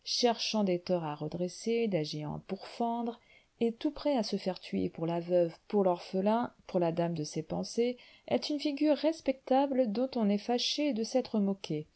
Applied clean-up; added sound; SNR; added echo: none; none; none; none.